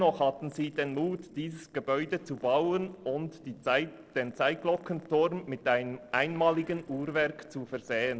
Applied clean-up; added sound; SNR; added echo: neural separator model SepFormer DNS4.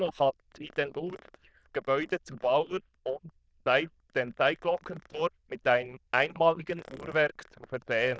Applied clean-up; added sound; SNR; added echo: neural diffusion model UNIVERSE++.